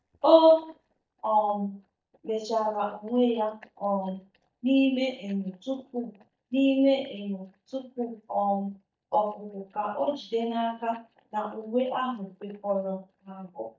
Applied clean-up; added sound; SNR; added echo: neural mask model DeepFilterNet 3.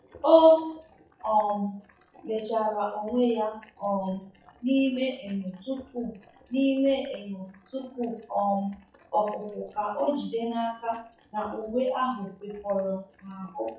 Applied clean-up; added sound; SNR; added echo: classical method WPE with log-MMSE.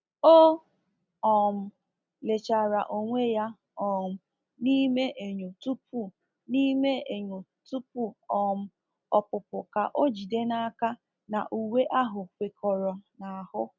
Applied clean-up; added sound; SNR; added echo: none; none; none; none.